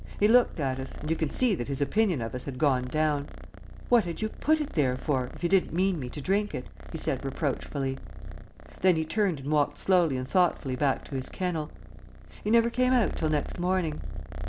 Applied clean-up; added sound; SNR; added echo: none; Purr; 10 dB; none.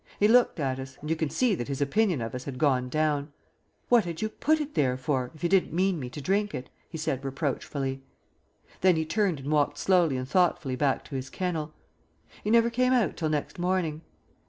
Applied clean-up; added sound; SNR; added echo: none; none; none; none.